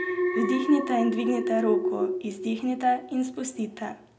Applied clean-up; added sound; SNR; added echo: none; Alarm; 3 dB; none.